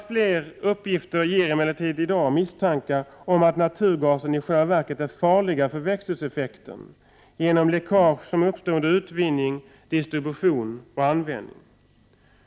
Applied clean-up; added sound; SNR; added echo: none; none; none; none.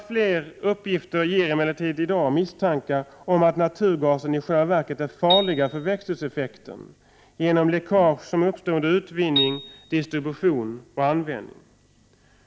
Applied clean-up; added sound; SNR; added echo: none; Piano; 7 dB; none.